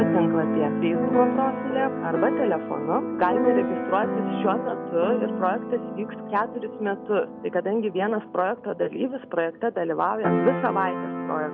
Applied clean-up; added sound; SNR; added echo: none; Keyboard (musical); 1 dB; none.